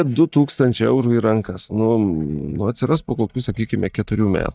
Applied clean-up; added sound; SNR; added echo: neural mask model DeepFilterNet 3.